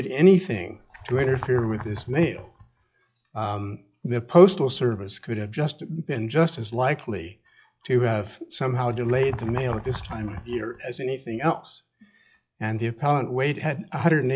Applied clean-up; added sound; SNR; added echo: classical method log-MMSE.